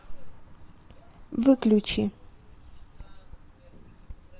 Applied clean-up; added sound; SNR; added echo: none; Writing; 19 dB; none.